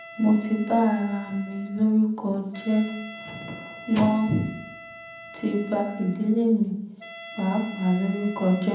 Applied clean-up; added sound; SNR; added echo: none; Wind instrument, woodwind instrument; 17 dB; reverberation time 0.8 s.